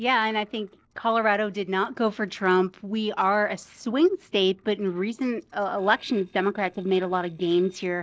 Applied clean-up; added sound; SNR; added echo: neural separator model SepFormer DNS4.